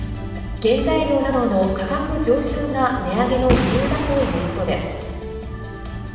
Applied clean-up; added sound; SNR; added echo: none; Boom; 5 dB; reverberation time 1.2 s.